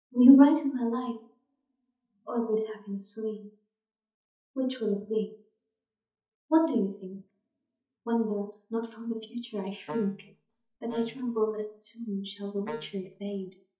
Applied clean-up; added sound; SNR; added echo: neural mask model DeepFilterNet 3.